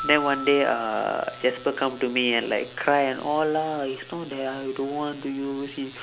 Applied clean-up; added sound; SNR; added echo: none; Keyboard (musical); 15 dB; none.